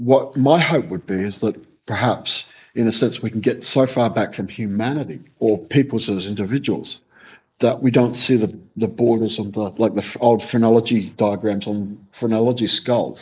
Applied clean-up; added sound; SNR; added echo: neural mask model Resemble Enhance denoiser.